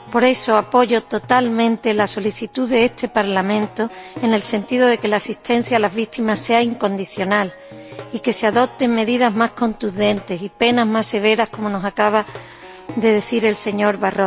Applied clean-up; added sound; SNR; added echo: none; Plucked string instrument; 20 dB; none.